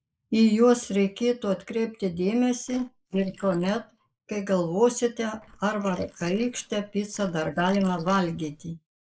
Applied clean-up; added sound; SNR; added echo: neural mask model Resemble Enhance denoiser.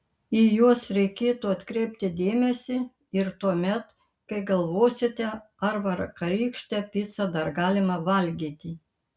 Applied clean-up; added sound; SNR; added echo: none; none; none; none.